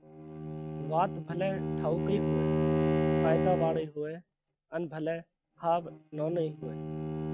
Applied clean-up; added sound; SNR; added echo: neural mask model RNNoise.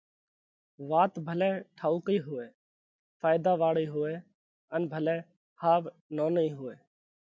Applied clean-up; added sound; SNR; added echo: none; none; none; none.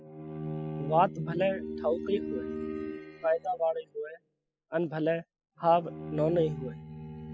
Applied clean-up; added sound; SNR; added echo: classical method spectral subtraction.